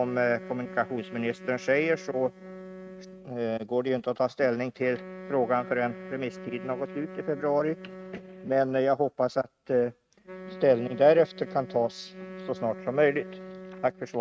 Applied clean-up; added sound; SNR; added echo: neural mask model RNNoise.